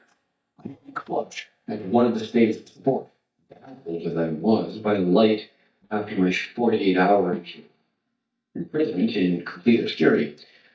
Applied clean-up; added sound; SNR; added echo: neural mask model DeepFilterNet 3.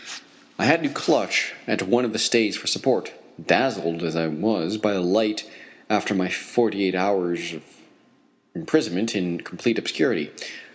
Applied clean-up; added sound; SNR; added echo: none; none; none; none.